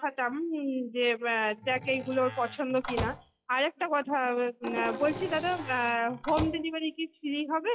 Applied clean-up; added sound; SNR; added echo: classical method log-MMSE.